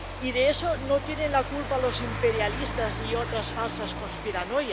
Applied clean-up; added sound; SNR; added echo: none; Rain; 5 dB; none.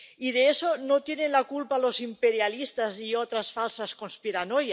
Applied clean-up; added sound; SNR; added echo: none; none; none; none.